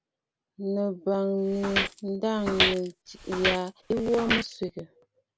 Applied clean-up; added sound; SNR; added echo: none; Walk, footsteps; 2 dB; none.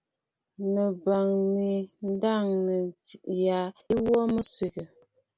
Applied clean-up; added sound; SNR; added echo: none; none; none; none.